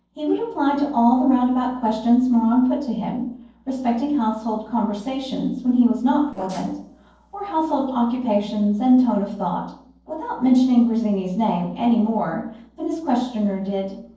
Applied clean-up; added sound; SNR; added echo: neural separator model SepFormer DNS4.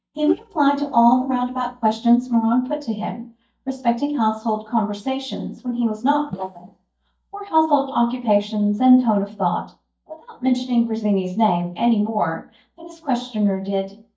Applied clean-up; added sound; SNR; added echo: neural mask model DeepFilterNet 3.